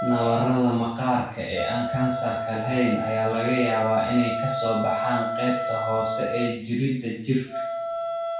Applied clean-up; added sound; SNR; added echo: none; Wind instrument, woodwind instrument; 4 dB; reverberation time 0.6 s.